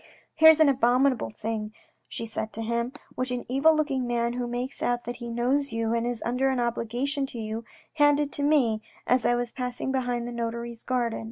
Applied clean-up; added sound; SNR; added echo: none; none; none; none.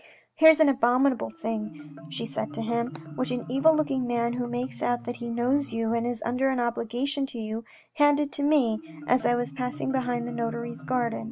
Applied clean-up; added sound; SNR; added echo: none; Marimba, xylophone; 16 dB; none.